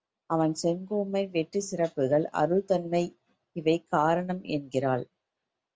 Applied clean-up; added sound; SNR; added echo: none; none; none; none.